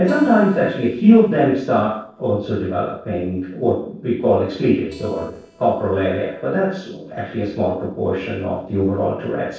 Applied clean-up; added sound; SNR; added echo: neural separator model SepFormer DNS4.